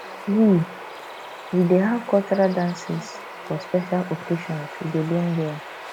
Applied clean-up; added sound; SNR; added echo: none; Bird vocalization, bird call, bird song; 13 dB; none.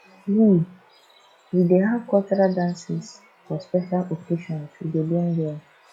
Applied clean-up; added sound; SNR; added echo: classical method log-MMSE.